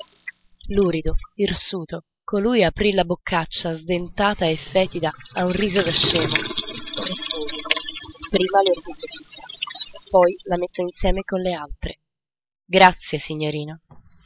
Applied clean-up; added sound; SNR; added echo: classical method spectral subtraction.